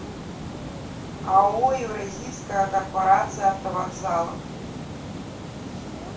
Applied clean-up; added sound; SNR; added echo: none; Water; 9 dB; reverberation time 0.3 s.